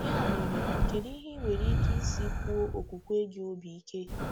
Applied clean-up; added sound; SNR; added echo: none; Breathing; -5 dB; none.